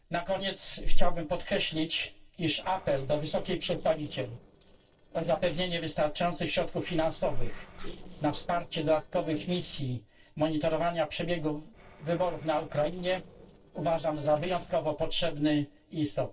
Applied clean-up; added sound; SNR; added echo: neural separator model SepFormer DNS4.